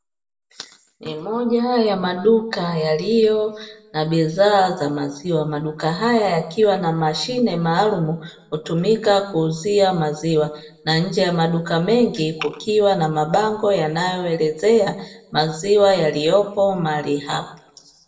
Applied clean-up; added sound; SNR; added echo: none; none; none; reverberation time 0.6 s.